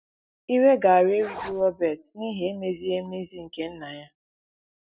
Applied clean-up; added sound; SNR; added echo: none; Zipper (clothing); 12 dB; none.